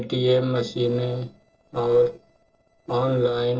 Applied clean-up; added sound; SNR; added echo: neural separator model SepFormer DNS4.